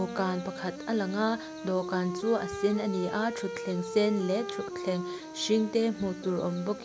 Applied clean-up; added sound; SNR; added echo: none; Wind instrument, woodwind instrument; 9 dB; none.